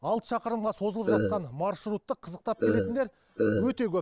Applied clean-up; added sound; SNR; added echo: none; Burping, eructation; -2 dB; none.